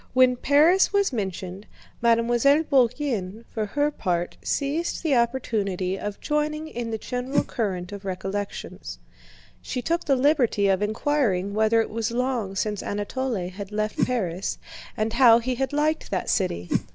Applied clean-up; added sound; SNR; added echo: none; Whoosh, swoosh, swish; 2 dB; none.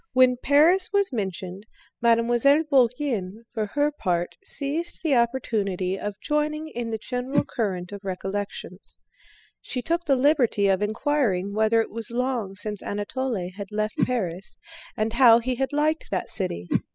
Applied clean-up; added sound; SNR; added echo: classical method spectral subtraction.